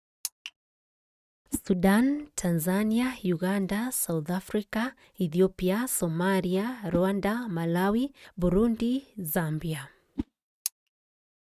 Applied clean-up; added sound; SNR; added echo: neural mask model RNNoise.